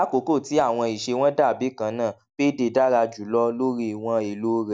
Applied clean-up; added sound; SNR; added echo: none; none; none; none.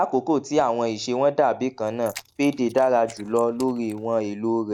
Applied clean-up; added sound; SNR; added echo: neural mask model Resemble Enhance denoiser.